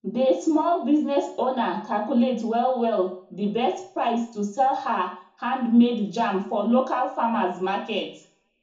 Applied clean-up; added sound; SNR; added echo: none; none; none; reverberation time 0.7 s.